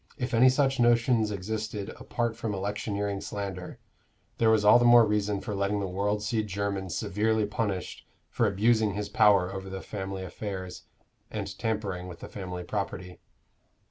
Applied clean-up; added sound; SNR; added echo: none; none; none; none.